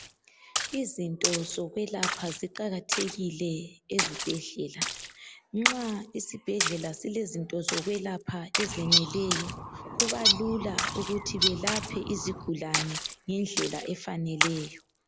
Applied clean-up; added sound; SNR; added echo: none; Splash, splatter + Bird; -1 dB; none.